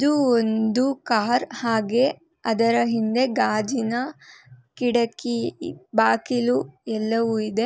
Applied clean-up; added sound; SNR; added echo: none; none; none; none.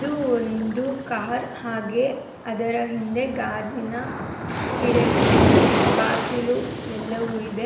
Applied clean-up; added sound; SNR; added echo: none; Waves, surf; -2 dB; reverberation time 0.9 s.